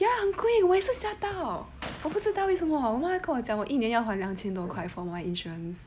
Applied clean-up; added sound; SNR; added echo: none; Gunshot, gunfire; 20 dB; none.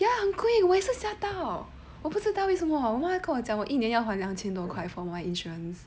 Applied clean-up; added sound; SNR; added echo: none; none; none; none.